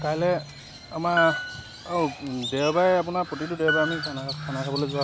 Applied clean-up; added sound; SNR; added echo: none; Piano + Crow; 6 dB; none.